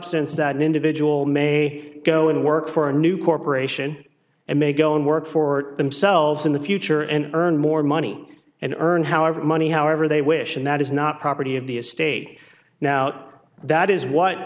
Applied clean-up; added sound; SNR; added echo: none; none; none; none.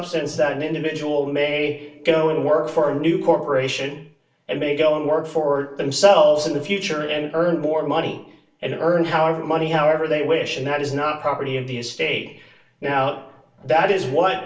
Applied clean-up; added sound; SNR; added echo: none; none; none; reverberation time 0.3 s.